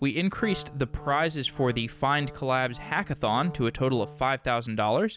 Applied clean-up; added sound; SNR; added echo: none; Wind instrument, woodwind instrument; 18 dB; none.